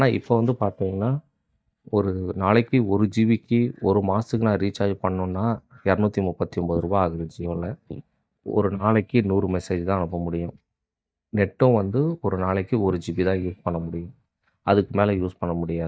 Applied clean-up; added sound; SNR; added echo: neural mask model DeepFilterNet 3.